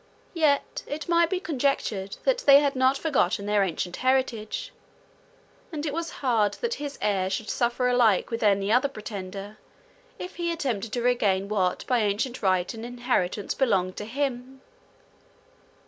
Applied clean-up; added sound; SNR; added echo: none; none; none; none.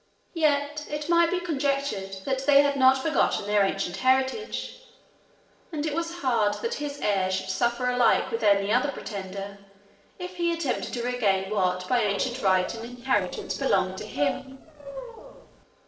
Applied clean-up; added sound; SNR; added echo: neural separator model SepFormer DNS4.